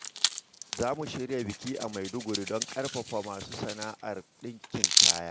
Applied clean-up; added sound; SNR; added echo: none; Hands; -4 dB; none.